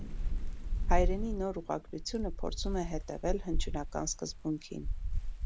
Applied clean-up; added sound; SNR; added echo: none; Thunder / Rain; -4 dB; none.